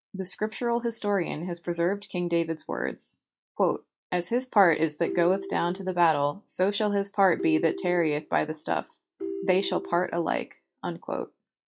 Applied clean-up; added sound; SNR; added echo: classical method log-MMSE.